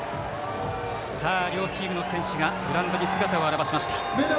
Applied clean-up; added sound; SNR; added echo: none; Bowed string instrument; 14 dB; none.